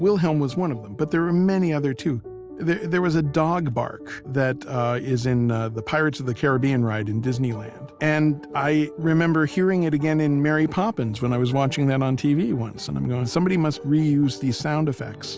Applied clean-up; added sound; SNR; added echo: none; none; none; none.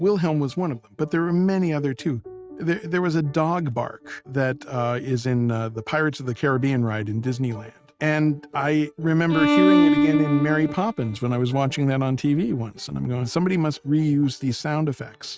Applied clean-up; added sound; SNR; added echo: neural mask model RNNoise.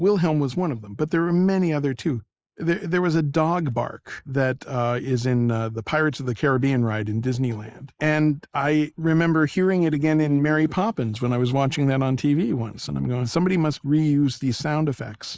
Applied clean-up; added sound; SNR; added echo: neural mask model Resemble Enhance denoiser.